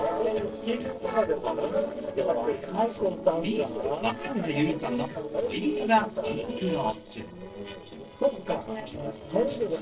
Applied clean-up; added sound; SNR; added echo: neural separator model SepFormer DNS4.